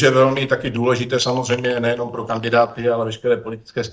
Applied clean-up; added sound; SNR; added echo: neural mask model DeepFilterNet 3.